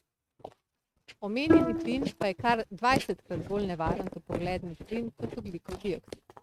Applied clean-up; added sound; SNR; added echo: neural mask model RNNoise.